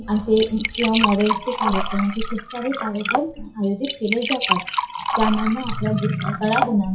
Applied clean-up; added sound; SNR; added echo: classical method WPE with log-MMSE.